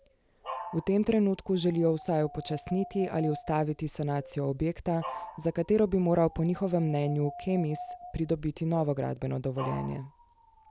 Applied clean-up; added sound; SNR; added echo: none; Dog; 15 dB; none.